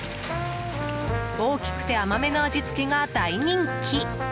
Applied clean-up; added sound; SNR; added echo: none; none; none; none.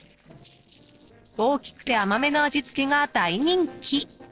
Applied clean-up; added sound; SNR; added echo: neural separator model SepFormer DNS4.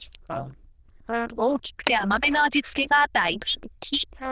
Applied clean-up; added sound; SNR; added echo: neural diffusion model UNIVERSE++.